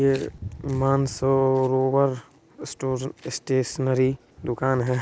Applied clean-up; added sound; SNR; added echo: none; none; none; none.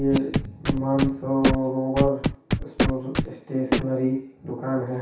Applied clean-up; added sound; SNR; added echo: none; Scratching (performance technique); 2 dB; reverberation time 0.7 s.